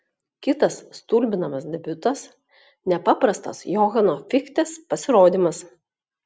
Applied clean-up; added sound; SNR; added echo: none; none; none; none.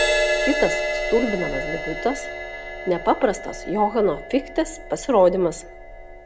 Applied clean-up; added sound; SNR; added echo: none; Crash cymbal; 4 dB; none.